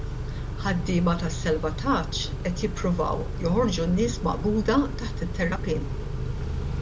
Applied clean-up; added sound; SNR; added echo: none; Idling / Accelerating, revving, vroom / Car; 3 dB; none.